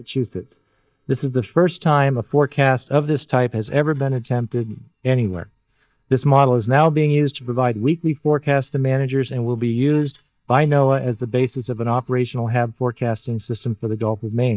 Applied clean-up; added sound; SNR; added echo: neural mask model DeepFilterNet 3.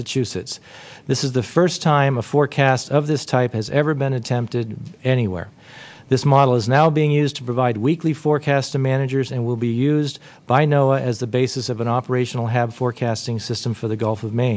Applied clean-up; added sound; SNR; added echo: none; none; none; none.